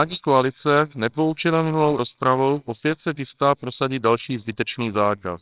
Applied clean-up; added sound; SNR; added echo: neural separator model SepFormer WHAMR!.